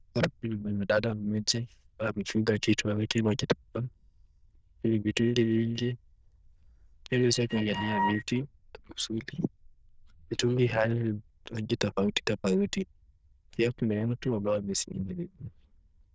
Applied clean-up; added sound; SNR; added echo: neural diffusion model UNIVERSE++.